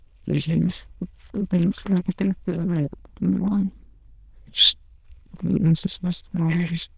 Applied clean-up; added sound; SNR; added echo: neural diffusion model UNIVERSE++.